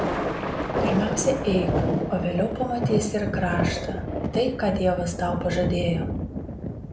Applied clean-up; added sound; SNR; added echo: none; Thunder; 0 dB; none.